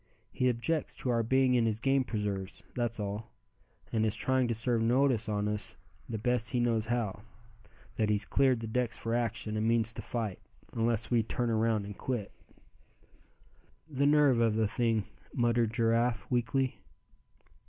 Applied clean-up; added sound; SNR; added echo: none; none; none; none.